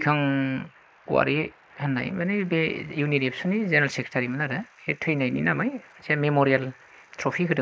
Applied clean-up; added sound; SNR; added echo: neural mask model Resemble Enhance denoiser.